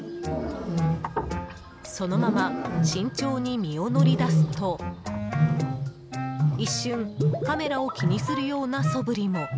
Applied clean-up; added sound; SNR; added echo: none; Wild animals; -1 dB; none.